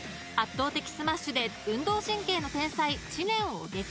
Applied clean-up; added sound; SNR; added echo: none; none; none; none.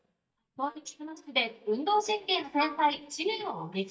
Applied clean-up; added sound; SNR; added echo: neural mask model DeepFilterNet 3.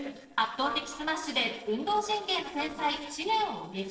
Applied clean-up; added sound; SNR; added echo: neural separator model SepFormer DNS4.